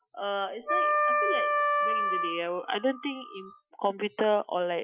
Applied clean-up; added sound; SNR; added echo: classical method Wiener filter.